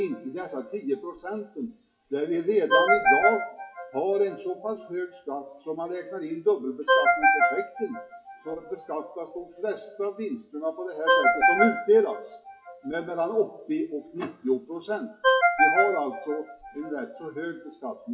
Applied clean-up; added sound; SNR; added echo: classical method WPE with log-MMSE.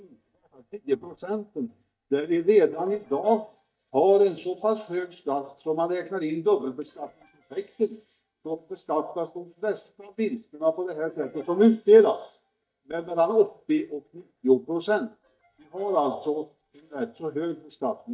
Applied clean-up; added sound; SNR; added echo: neural mask model DeepFilterNet 3.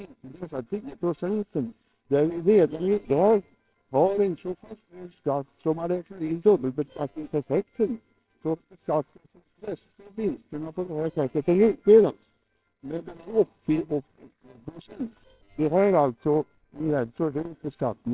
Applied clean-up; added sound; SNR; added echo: neural separator model SepFormer WHAMR!.